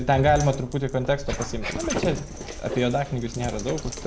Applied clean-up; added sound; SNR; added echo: none; Dog; 7 dB; none.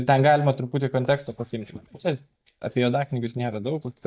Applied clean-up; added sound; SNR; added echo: neural mask model DeepFilterNet 3.